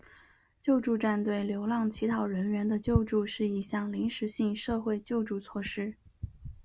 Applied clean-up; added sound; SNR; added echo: none; none; none; none.